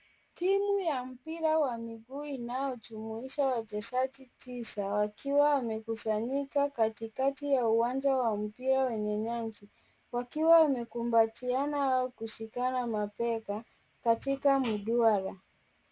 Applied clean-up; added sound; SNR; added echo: none; none; none; none.